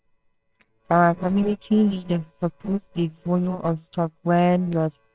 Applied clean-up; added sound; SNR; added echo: neural separator model SepFormer WHAMR!.